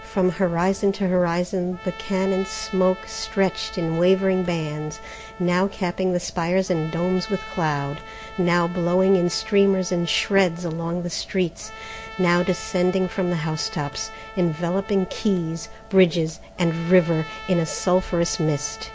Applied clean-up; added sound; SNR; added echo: none; Trumpet; 18 dB; none.